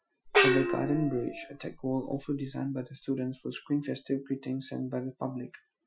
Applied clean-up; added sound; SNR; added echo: classical method Wiener filter.